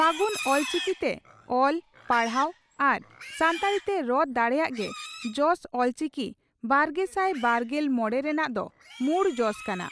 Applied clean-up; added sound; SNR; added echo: none; Livestock, farm animals, working animals; 15 dB; none.